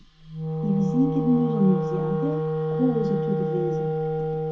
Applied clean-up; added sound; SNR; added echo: none; Wind instrument, woodwind instrument; 0 dB; reverberation time 0.3 s.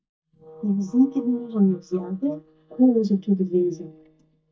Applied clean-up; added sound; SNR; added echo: neural mask model DeepFilterNet 3.